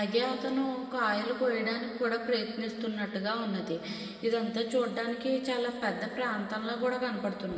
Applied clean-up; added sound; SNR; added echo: none; none; none; reverberation time 2.7 s.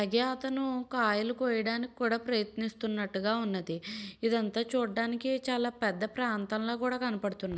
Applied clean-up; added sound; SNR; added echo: none; none; none; none.